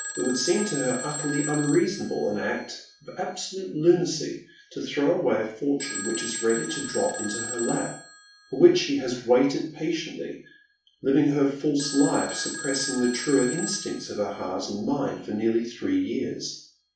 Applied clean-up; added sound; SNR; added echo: none; Telephone; 11 dB; reverberation time 0.4 s.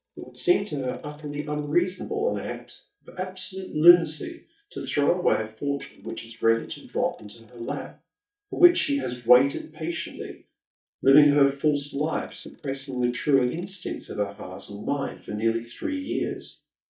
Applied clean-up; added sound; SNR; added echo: neural mask model DeepFilterNet 3.